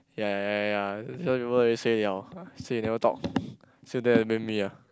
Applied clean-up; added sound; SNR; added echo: none; none; none; none.